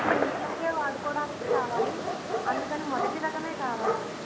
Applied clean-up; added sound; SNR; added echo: none; Gunshot, gunfire; -3 dB; none.